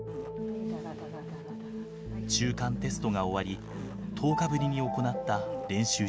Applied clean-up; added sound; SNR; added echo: none; Fart; 18 dB; none.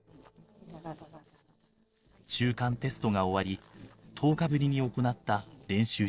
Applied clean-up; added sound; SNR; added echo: neural separator model SepFormer DNS4.